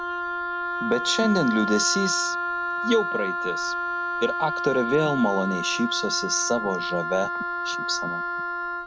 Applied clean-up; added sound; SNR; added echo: none; Wind instrument, woodwind instrument; 2 dB; none.